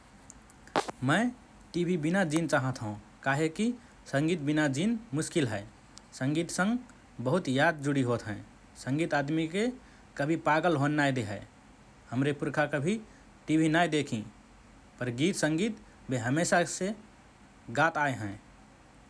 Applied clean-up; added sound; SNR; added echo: none; none; none; none.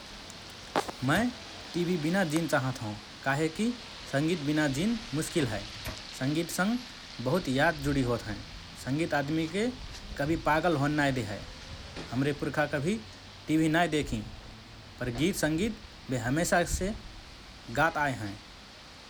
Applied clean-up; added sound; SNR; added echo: none; Rain + Microwave oven; 13 dB; none.